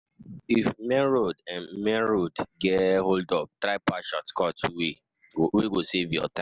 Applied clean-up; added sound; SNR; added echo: none; none; none; none.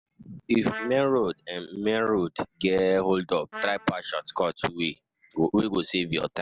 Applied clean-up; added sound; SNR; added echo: none; Trumpet; 14 dB; none.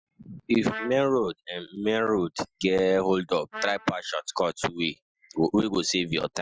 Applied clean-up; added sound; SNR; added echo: classical method Wiener filter.